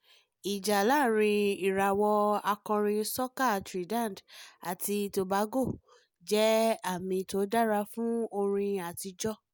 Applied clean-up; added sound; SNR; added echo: none; none; none; none.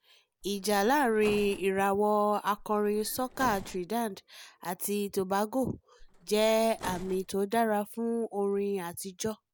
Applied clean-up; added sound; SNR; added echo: none; Bus; 16 dB; none.